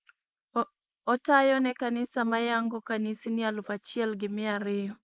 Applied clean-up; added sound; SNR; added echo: neural mask model Resemble Enhance denoiser.